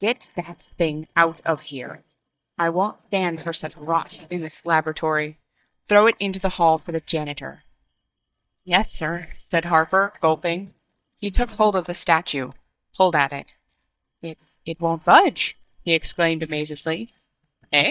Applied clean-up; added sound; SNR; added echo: neural mask model DeepFilterNet 3.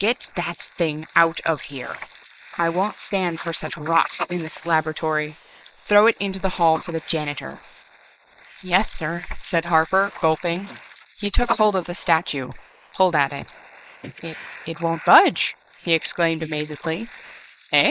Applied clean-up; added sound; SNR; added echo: neural mask model Resemble Enhance denoiser.